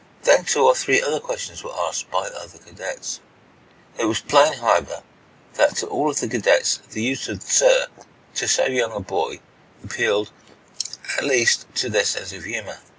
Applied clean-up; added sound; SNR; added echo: none; none; none; none.